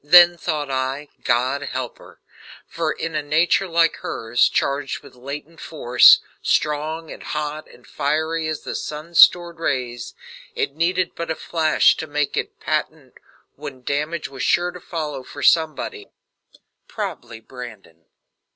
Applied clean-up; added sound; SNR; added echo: none; none; none; none.